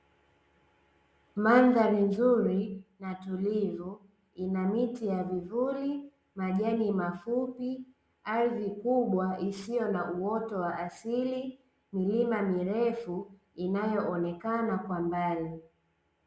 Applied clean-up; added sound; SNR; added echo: none; none; none; none.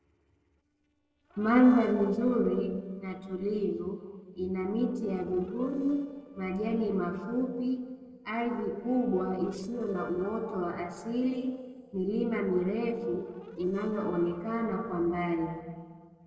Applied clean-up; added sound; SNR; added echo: neural separator model SepFormer DNS4.